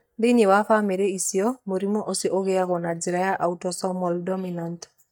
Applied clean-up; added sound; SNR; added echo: neural mask model DeepFilterNet 3.